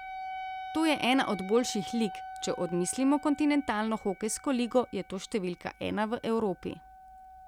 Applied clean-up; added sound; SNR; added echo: none; Wind instrument, woodwind instrument; 13 dB; none.